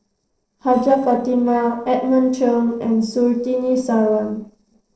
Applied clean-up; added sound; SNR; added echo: neural separator model SepFormer DNS4.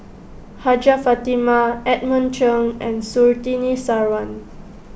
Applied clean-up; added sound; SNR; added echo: none; none; none; none.